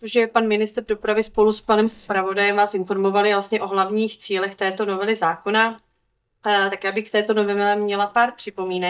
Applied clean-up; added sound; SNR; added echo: neural mask model DeepFilterNet 3.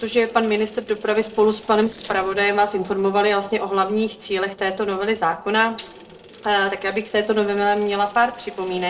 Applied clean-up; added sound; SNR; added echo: neural separator model SepFormer DNS4.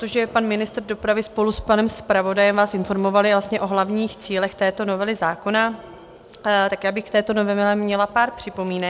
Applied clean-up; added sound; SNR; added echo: none; none; none; none.